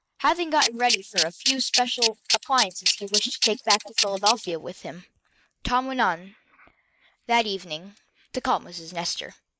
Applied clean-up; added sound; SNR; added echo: neural mask model Resemble Enhance denoiser.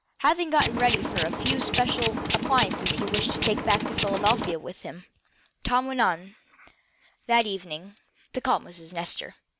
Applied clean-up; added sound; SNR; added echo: none; Tools; -3 dB; none.